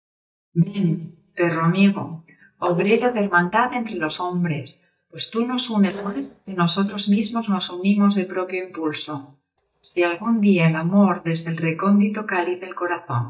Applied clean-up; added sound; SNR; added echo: neural mask model DeepFilterNet 3.